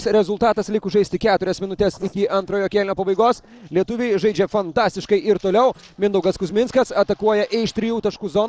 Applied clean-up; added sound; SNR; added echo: neural separator model SepFormer DNS4.